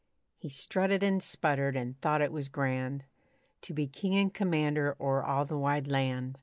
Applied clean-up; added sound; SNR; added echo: none; none; none; none.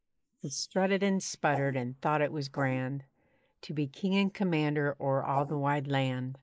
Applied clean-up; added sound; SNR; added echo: neural mask model Resemble Enhance denoiser.